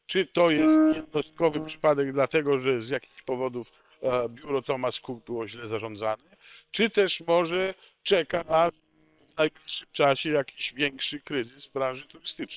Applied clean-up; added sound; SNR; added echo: neural separator model SepFormer WHAM!.